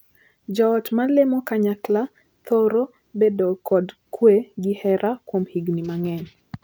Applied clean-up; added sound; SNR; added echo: none; none; none; none.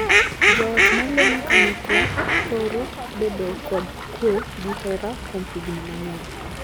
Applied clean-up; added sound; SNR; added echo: none; Fowl; -5 dB; none.